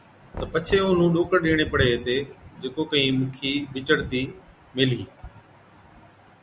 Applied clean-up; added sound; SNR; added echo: none; Knock; 18 dB; none.